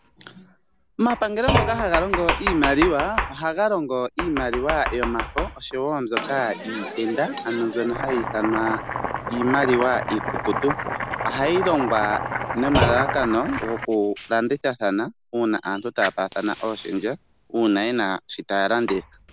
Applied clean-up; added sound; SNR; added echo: none; Domestic sounds, home sounds + Thump, thud; 5 dB; none.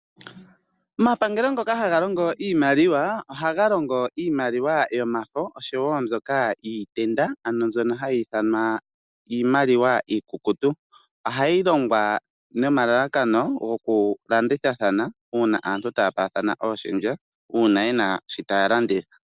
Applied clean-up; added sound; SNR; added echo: none; none; none; none.